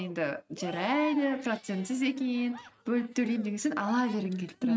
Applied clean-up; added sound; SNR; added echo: neural mask model RNNoise.